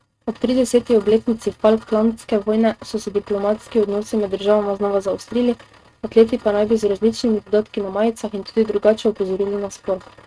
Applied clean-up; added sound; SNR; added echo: neural mask model RNNoise.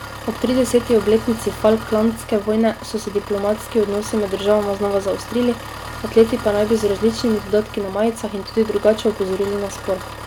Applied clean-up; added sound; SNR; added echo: none; Engine; 13 dB; none.